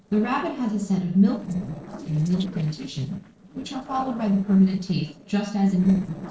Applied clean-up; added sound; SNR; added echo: neural separator model SepFormer DNS4.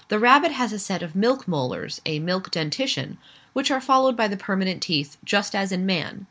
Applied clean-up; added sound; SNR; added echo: none; none; none; none.